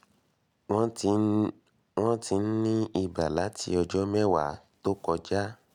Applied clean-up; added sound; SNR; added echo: none; none; none; none.